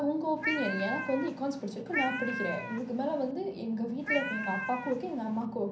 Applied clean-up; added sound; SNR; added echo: none; Cat; 5 dB; reverberation time 0.6 s.